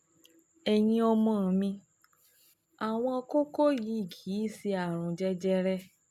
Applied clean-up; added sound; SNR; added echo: none; none; none; none.